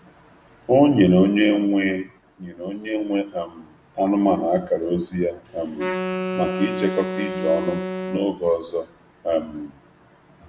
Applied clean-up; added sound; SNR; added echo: none; Wind instrument, woodwind instrument; 6 dB; none.